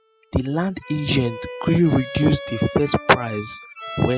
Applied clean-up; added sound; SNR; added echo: classical method spectral subtraction.